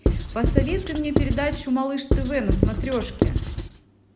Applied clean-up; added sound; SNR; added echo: none; Writing; -4 dB; none.